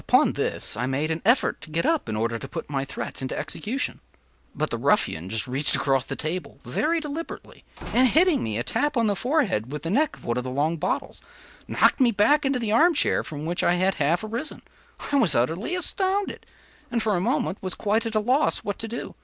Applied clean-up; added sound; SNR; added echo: none; Slam / Wood; 17 dB; none.